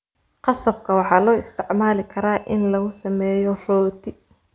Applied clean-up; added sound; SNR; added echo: none; none; none; none.